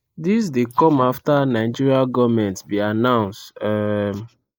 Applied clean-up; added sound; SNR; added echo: neural mask model Resemble Enhance denoiser.